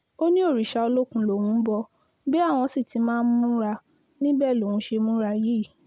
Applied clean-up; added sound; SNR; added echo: none; none; none; none.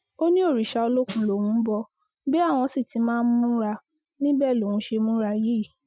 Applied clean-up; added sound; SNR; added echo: classical method Wiener filter.